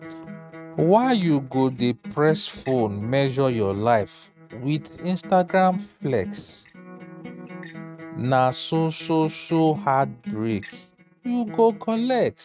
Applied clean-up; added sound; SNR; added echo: neural mask model RNNoise.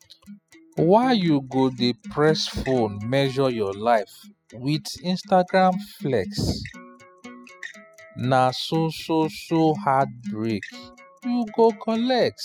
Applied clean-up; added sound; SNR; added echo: classical method spectral subtraction.